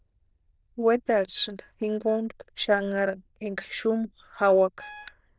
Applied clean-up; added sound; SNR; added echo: neural diffusion model UNIVERSE++.